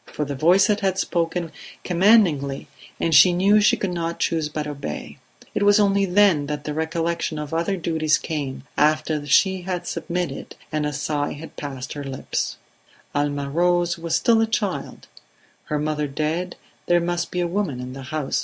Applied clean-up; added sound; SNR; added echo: none; none; none; none.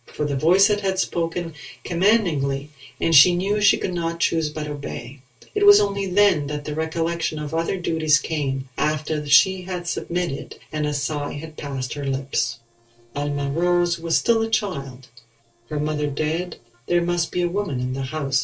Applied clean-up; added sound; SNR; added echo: neural separator model SepFormer DNS4.